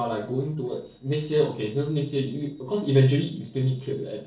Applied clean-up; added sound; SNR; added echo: neural separator model SepFormer DNS4.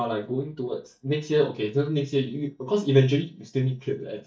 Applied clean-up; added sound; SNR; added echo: neural mask model DeepFilterNet 3.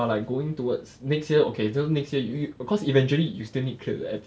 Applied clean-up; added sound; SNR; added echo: none; none; none; none.